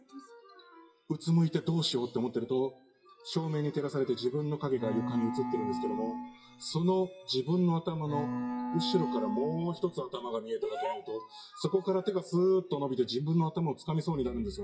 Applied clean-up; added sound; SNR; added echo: classical method WPE with log-MMSE.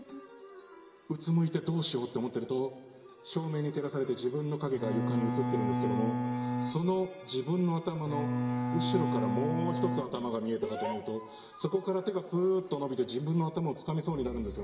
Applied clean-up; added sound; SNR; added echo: none; Bowed string instrument; -1 dB; reverberation time 1.3 s.